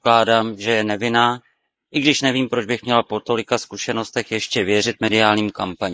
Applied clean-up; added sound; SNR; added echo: neural mask model Resemble Enhance denoiser.